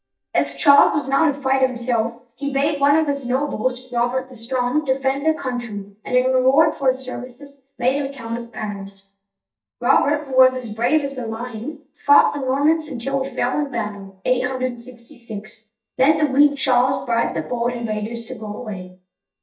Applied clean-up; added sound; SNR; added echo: neural mask model DeepFilterNet 3.